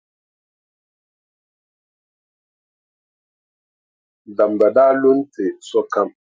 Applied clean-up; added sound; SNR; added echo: none; none; none; none.